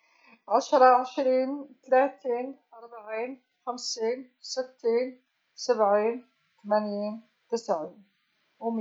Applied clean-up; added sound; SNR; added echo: none; none; none; none.